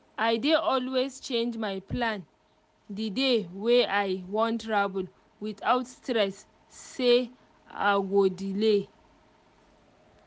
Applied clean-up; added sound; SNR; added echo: none; none; none; none.